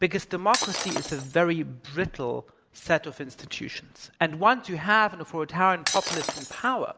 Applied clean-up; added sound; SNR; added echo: none; Shatter; 6 dB; none.